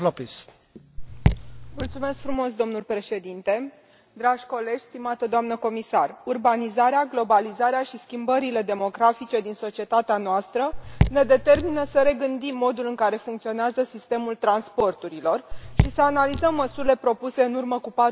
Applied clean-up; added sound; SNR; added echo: none; Raindrop / Drip; 2 dB; none.